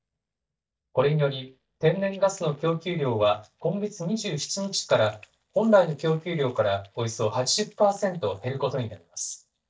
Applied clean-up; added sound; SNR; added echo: neural mask model DeepFilterNet 3.